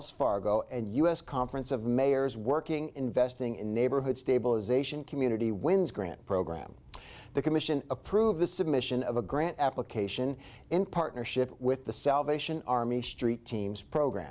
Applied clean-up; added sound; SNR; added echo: none; none; none; none.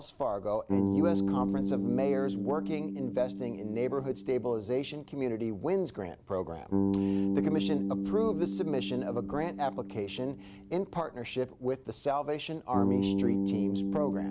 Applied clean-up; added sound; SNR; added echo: none; Bass guitar; 0 dB; none.